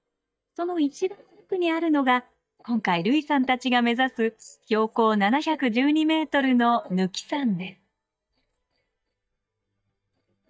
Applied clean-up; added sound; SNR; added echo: neural mask model DeepFilterNet 3.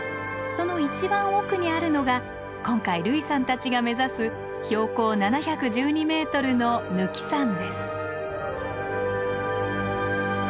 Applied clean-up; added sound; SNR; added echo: none; none; none; none.